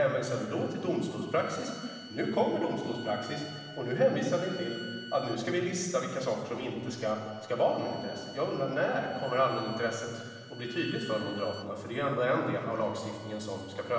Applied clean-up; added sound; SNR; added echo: none; Bowed string instrument; 18 dB; reverberation time 1.6 s.